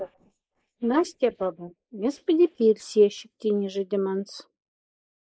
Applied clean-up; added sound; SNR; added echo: neural mask model Resemble Enhance denoiser.